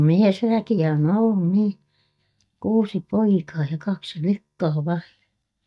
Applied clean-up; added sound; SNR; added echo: neural mask model DeepFilterNet 3.